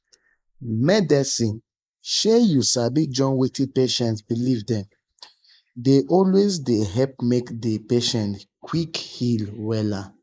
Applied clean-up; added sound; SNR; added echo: neural mask model Resemble Enhance denoiser.